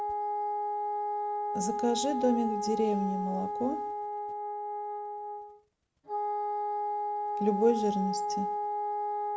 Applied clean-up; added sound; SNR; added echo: none; Wind instrument, woodwind instrument; -1 dB; none.